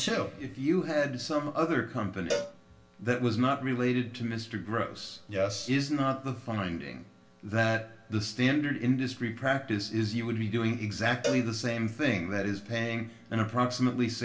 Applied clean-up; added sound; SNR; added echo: none; Cowbell; 9 dB; reverberation time 0.3 s.